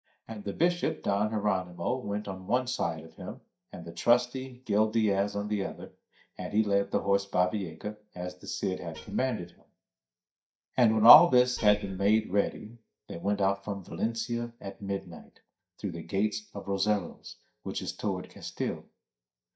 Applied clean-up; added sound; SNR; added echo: neural mask model DeepFilterNet 3.